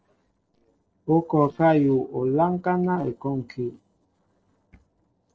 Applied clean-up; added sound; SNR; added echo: neural separator model SepFormer DNS4.